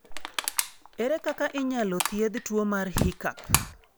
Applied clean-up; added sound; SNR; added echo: none; Crushing; 5 dB; none.